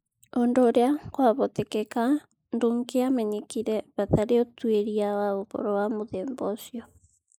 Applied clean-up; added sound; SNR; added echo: neural mask model Resemble Enhance denoiser.